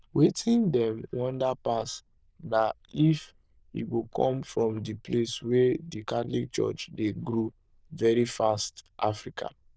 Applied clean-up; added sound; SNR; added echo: neural diffusion model UNIVERSE++.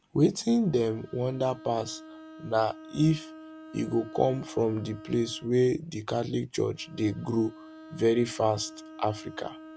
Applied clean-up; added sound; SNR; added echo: none; Bowed string instrument; 18 dB; none.